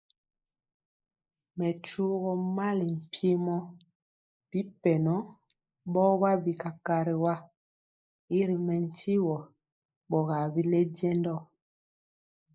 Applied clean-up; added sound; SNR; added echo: neural mask model Resemble Enhance denoiser.